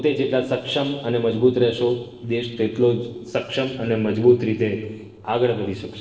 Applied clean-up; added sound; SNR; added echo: neural separator model SepFormer DNS4.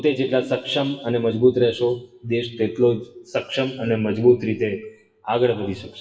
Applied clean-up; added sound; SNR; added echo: classical method WPE with log-MMSE.